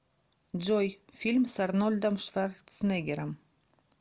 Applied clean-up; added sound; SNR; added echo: none; none; none; none.